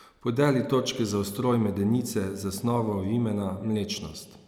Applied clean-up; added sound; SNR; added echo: none; none; none; none.